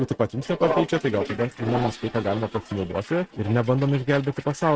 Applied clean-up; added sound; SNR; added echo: neural mask model RNNoise.